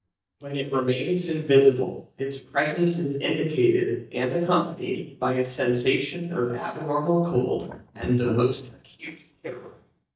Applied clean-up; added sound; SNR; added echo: neural mask model DeepFilterNet 3.